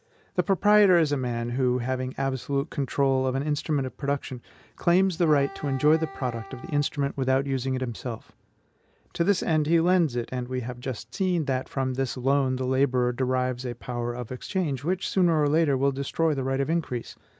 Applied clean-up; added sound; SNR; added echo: none; Wind instrument, woodwind instrument; 17 dB; none.